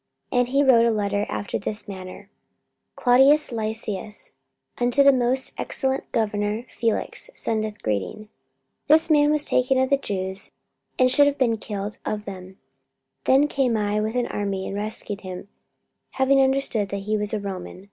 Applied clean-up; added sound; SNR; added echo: none; none; none; none.